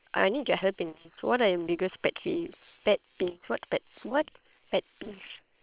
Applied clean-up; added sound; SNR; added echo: neural separator model SepFormer WHAM!.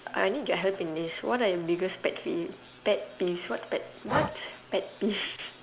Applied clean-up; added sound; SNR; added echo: none; Breathing; 10 dB; none.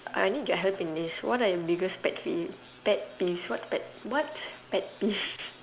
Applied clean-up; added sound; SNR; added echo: none; none; none; none.